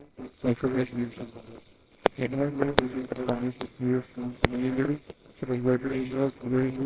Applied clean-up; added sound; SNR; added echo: neural separator model SepFormer WHAMR!.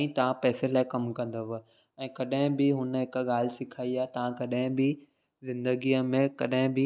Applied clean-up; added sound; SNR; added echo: none; none; none; none.